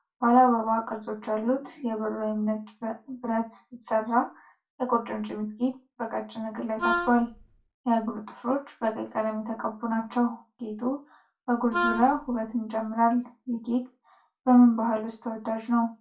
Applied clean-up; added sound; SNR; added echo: none; Wind instrument, woodwind instrument; 4 dB; reverberation time 0.2 s.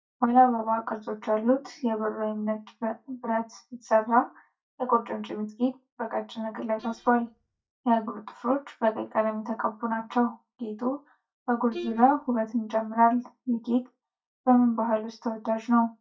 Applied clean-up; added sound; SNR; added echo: neural mask model DeepFilterNet 3.